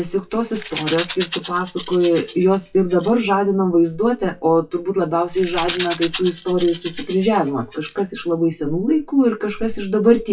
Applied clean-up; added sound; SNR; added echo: classical method WPE with log-MMSE.